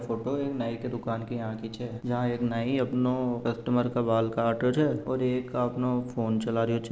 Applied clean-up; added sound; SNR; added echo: none; none; none; none.